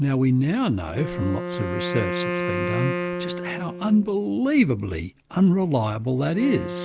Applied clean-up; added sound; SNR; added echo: none; Wind instrument, woodwind instrument; 8 dB; none.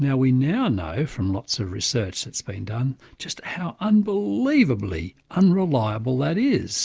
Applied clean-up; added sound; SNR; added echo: none; none; none; none.